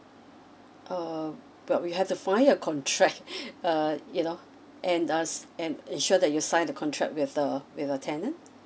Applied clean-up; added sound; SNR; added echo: none; none; none; none.